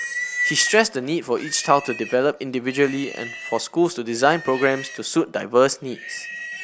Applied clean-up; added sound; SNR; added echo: none; Livestock, farm animals, working animals; 10 dB; none.